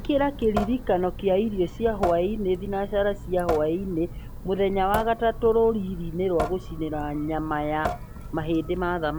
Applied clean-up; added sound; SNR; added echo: none; Drip / Sink (filling or washing) / Water tap, faucet; 9 dB; none.